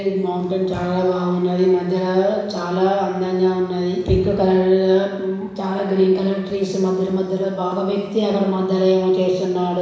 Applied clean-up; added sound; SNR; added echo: none; none; none; reverberation time 1.0 s.